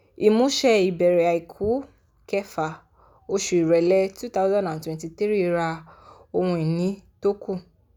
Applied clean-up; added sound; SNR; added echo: none; none; none; none.